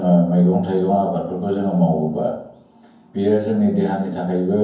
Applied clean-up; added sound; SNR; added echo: none; none; none; reverberation time 0.9 s.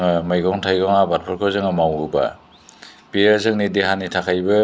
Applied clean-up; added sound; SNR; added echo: none; none; none; none.